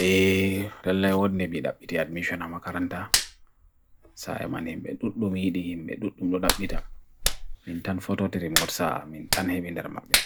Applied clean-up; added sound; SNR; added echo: none; Hands; 5 dB; none.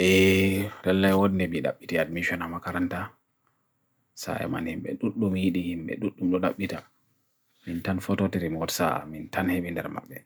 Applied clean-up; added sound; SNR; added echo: none; none; none; none.